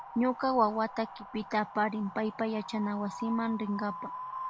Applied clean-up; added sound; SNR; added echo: none; Wind; 11 dB; none.